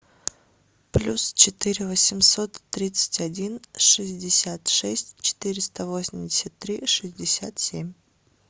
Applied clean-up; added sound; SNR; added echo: none; none; none; none.